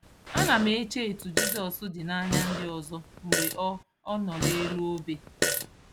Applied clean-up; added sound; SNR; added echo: none; Fart; 1 dB; none.